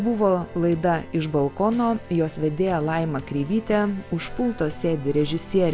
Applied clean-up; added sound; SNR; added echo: none; none; none; none.